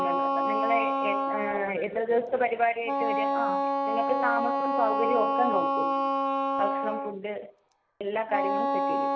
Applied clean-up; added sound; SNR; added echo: none; Wind instrument, woodwind instrument; -2 dB; none.